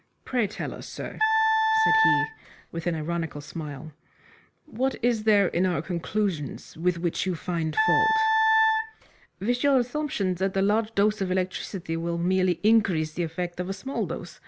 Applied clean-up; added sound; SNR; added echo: none; Wind instrument, woodwind instrument; -3 dB; none.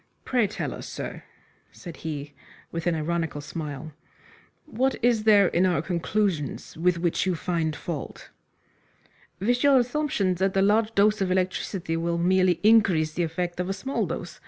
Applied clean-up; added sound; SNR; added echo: none; none; none; none.